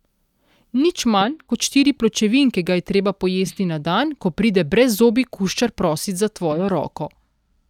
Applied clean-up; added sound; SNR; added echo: neural mask model DeepFilterNet 3.